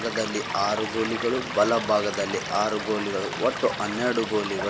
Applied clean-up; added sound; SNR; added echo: none; Stream / Liquid; 6 dB; none.